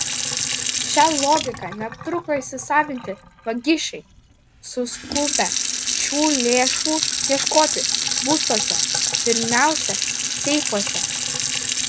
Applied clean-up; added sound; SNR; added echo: none; Sink (filling or washing) / Water tap, faucet; 0 dB; none.